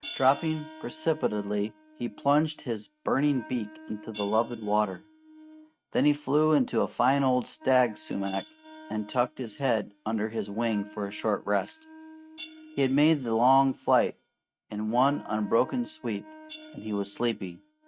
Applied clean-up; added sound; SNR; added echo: neural mask model RNNoise.